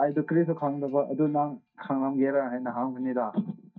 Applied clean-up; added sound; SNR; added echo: neural mask model DeepFilterNet 3.